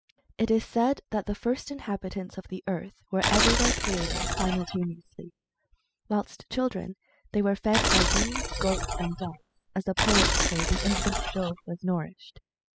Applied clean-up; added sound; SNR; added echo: classical method spectral subtraction.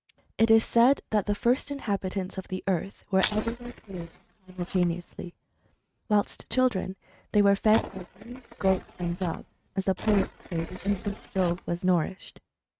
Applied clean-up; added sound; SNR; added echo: neural mask model RNNoise.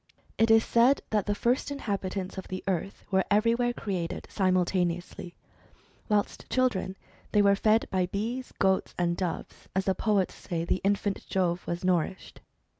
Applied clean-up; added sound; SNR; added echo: none; none; none; none.